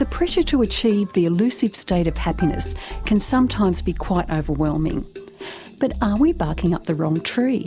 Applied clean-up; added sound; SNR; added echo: none; none; none; none.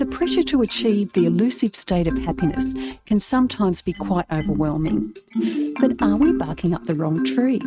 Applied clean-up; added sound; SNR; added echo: neural mask model RNNoise.